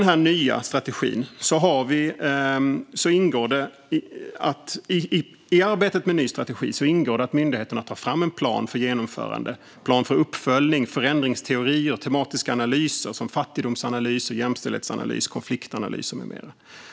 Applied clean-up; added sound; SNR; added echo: none; none; none; none.